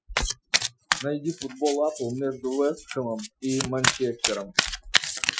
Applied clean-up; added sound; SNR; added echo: classical method Wiener filter.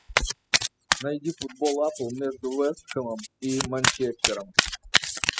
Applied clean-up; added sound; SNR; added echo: classical method spectral subtraction.